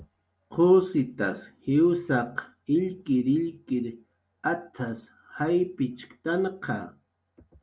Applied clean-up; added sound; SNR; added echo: none; none; none; none.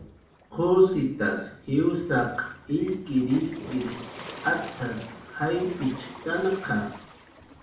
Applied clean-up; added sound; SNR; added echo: none; Waves, surf; 17 dB; reverberation time 0.5 s.